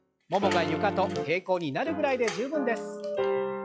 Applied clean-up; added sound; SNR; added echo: classical method log-MMSE.